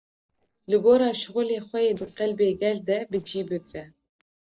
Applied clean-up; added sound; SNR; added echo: neural separator model SepFormer DNS4.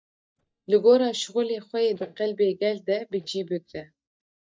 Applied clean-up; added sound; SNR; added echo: neural mask model DeepFilterNet 3.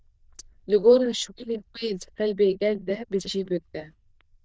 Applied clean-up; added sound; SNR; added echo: neural diffusion model UNIVERSE++.